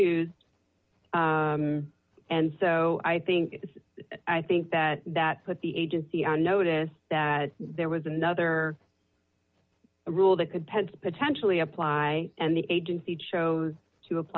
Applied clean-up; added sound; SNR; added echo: none; none; none; none.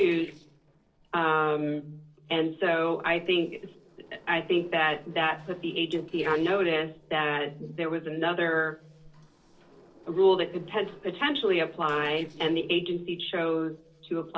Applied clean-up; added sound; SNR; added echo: neural separator model SepFormer DNS4.